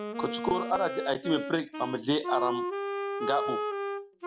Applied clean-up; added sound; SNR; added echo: none; Wind instrument, woodwind instrument; 3 dB; none.